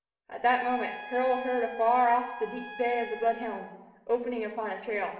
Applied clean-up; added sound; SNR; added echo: none; Trumpet; 14 dB; reverberation time 1.1 s.